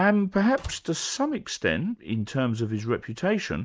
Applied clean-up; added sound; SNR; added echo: neural mask model DeepFilterNet 3.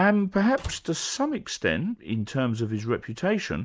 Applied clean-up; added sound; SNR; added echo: neural mask model Resemble Enhance denoiser.